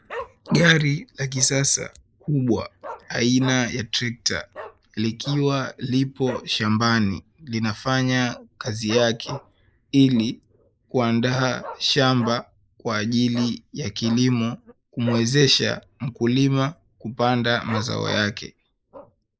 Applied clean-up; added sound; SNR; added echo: neural mask model Resemble Enhance denoiser.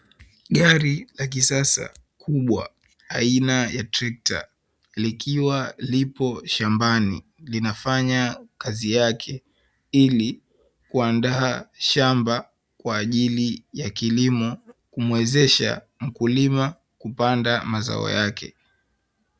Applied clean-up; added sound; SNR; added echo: none; none; none; none.